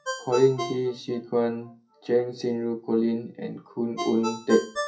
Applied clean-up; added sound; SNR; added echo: classical method WPE with log-MMSE.